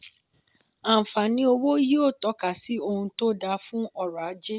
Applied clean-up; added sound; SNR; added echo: none; none; none; none.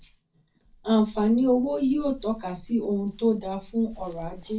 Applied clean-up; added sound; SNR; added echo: none; Dog; 20 dB; reverberation time 0.3 s.